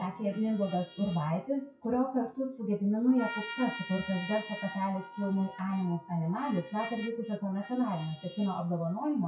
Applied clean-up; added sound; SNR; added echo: classical method WPE with log-MMSE.